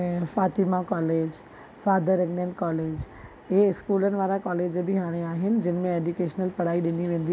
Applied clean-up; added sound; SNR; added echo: none; none; none; none.